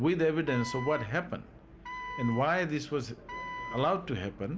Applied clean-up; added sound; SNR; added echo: none; Wind instrument, woodwind instrument; 11 dB; none.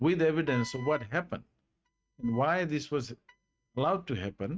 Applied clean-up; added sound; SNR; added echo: neural mask model RNNoise.